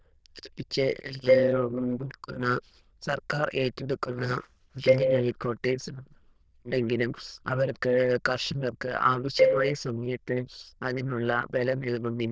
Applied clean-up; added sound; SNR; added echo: neural diffusion model UNIVERSE++.